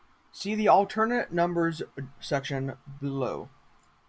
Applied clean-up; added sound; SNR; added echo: none; none; none; none.